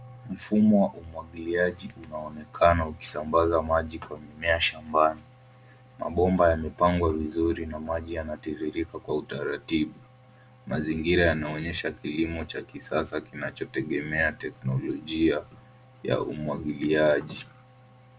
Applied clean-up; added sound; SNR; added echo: none; none; none; none.